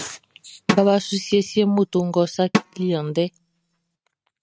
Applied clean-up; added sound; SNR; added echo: neural mask model RNNoise.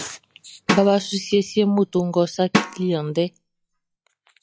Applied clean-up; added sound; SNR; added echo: classical method log-MMSE.